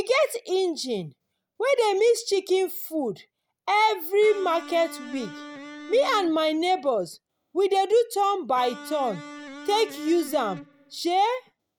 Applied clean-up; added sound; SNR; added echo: none; Electric guitar; 16 dB; none.